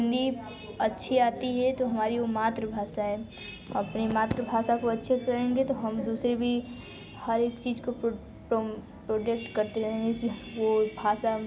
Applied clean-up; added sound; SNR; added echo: none; none; none; none.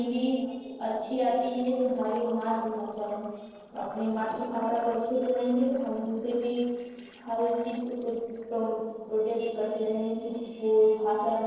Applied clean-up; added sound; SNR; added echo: neural separator model SepFormer DNS4.